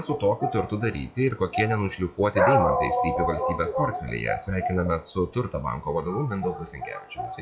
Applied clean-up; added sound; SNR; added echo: classical method WPE with log-MMSE.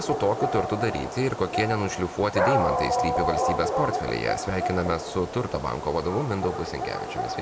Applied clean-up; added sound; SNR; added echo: none; Dog; 1 dB; reverberation time 1.6 s.